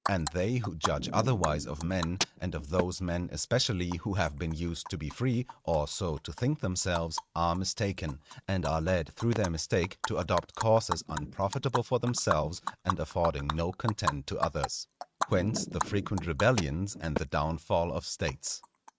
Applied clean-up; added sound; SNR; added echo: neural mask model RNNoise.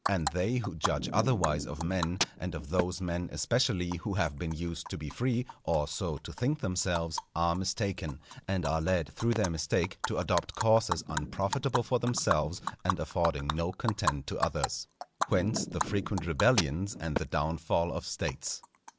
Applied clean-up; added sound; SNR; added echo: none; Animal; 8 dB; none.